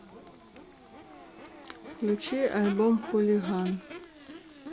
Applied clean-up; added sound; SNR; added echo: none; Crowd / Race car, auto racing / Accelerating, revving, vroom; 14 dB; none.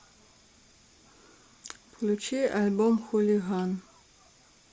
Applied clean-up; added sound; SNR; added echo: none; none; none; none.